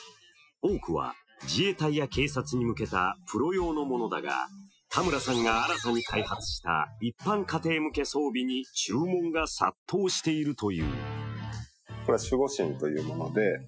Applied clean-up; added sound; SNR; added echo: classical method Wiener filter.